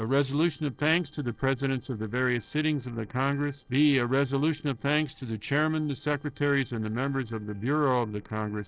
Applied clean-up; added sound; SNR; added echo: neural separator model SepFormer DNS4.